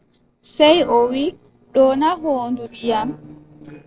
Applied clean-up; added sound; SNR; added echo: neural separator model SepFormer DNS4.